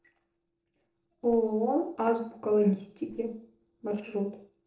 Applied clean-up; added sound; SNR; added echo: neural separator model SepFormer DNS4.